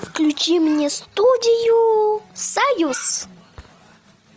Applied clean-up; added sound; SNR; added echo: none; none; none; none.